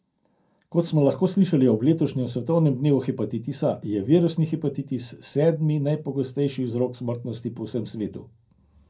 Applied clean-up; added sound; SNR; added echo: none; none; none; reverberation time 0.2 s.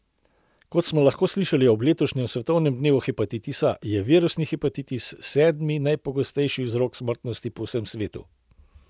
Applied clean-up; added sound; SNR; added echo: none; none; none; none.